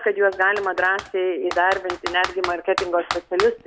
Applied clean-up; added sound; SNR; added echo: none; Computer keyboard; 10 dB; none.